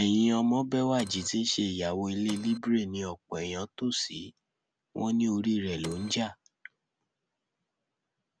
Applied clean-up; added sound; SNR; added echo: none; Printer; 13 dB; none.